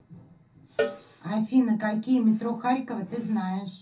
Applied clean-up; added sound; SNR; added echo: none; Cowbell; 10 dB; reverberation time 0.3 s.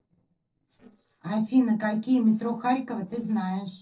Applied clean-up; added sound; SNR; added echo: neural separator model SepFormer DNS4.